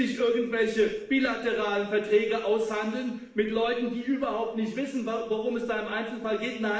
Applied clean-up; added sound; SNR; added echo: none; none; none; reverberation time 0.8 s.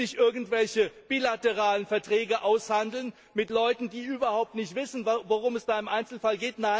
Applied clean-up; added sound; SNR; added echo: none; none; none; none.